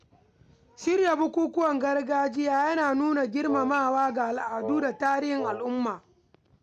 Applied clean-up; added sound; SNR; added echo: none; Wind instrument, woodwind instrument; 10 dB; none.